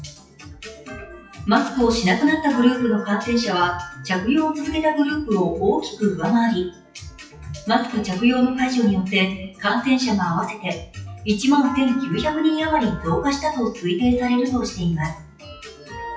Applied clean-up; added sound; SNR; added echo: classical method WPE with log-MMSE.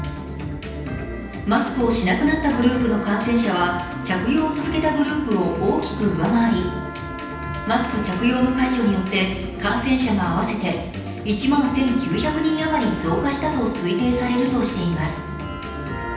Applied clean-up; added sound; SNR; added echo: none; Trumpet; 16 dB; reverberation time 0.9 s.